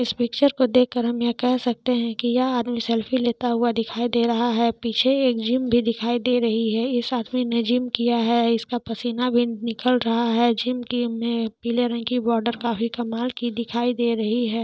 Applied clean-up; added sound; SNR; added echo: none; none; none; none.